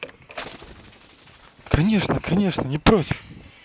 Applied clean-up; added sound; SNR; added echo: none; Bird; 18 dB; none.